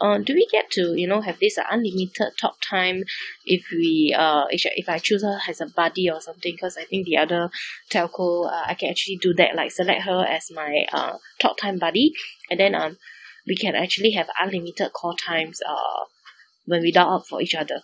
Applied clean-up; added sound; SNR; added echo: none; none; none; none.